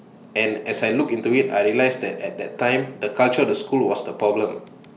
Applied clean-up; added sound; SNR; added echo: none; none; none; none.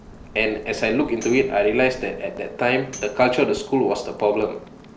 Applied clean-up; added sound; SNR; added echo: none; Tambourine + Rain; 20 dB; none.